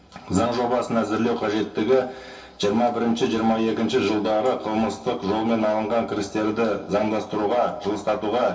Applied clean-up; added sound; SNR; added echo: none; none; none; reverberation time 0.2 s.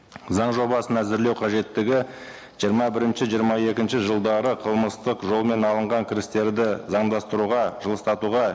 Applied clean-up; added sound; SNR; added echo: none; none; none; none.